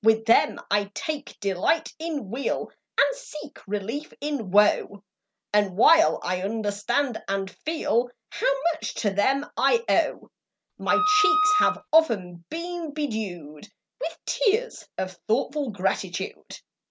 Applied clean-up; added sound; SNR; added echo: none; Wind instrument, woodwind instrument; -3 dB; none.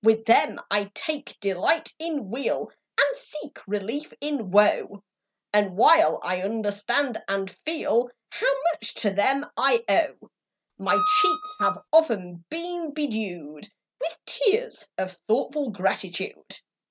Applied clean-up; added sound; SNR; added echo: neural mask model RNNoise.